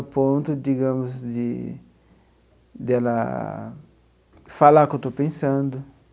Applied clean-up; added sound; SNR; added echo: none; none; none; none.